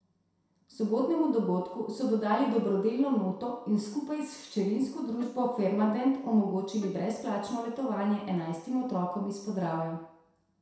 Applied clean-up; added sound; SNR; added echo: none; Bowed string instrument; 20 dB; reverberation time 0.7 s.